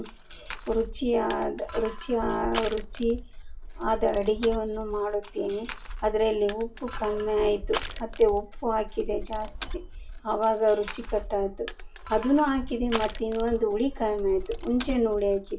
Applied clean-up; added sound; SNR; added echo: none; Crushing; 8 dB; reverberation time 0.2 s.